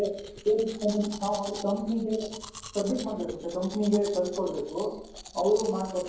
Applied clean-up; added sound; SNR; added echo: none; Domestic sounds, home sounds; 15 dB; reverberation time 1.2 s.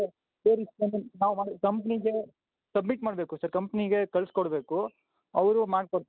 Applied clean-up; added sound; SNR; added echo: none; none; none; none.